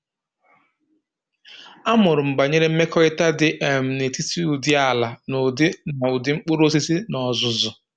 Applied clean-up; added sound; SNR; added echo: none; none; none; none.